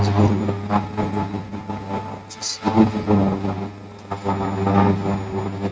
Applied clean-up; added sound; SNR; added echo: neural mask model RNNoise.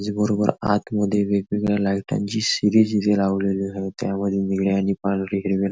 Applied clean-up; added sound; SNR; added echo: none; none; none; none.